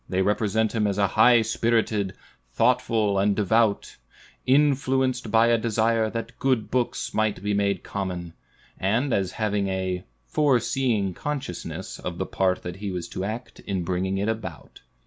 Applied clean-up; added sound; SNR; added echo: none; none; none; none.